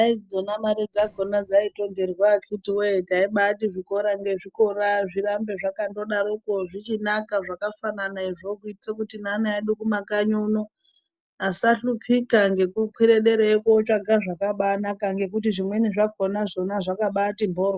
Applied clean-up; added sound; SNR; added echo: neural separator model SepFormer DNS4.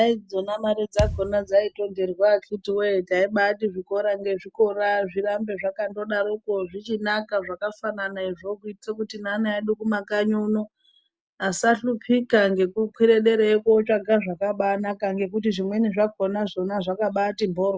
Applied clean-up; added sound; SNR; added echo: none; Thump, thud; 8 dB; none.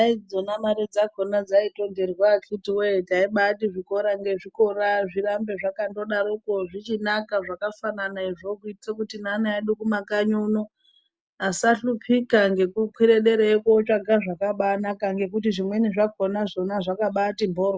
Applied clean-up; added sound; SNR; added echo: none; none; none; none.